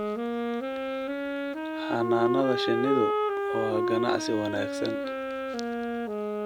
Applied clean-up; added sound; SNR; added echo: none; Wind instrument, woodwind instrument; -2 dB; none.